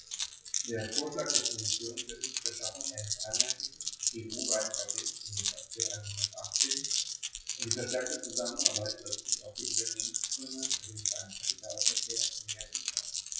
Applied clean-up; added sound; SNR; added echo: classical method WPE with log-MMSE.